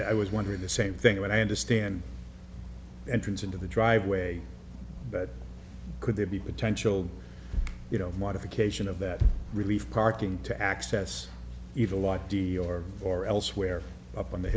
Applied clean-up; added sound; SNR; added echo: none; none; none; none.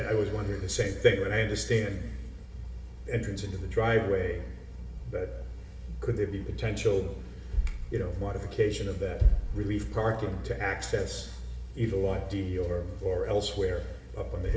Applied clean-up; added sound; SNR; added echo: none; none; none; reverberation time 1.1 s.